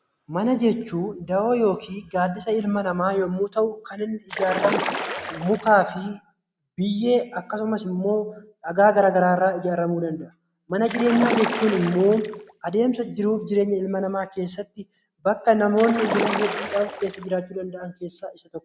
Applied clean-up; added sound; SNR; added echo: none; Splash, splatter; 6 dB; none.